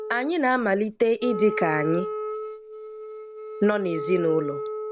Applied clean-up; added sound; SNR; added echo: none; Wind instrument, woodwind instrument; 7 dB; none.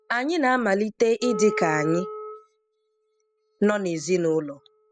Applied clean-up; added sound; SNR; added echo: classical method spectral subtraction.